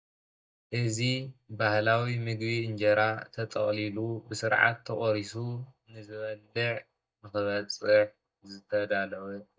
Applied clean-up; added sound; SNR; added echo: neural mask model DeepFilterNet 3.